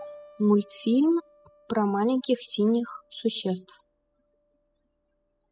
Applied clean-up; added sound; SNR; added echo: classical method spectral subtraction.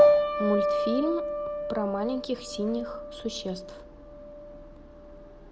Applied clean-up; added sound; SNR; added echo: none; Piano; -4 dB; none.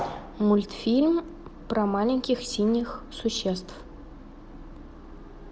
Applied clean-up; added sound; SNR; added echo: none; none; none; none.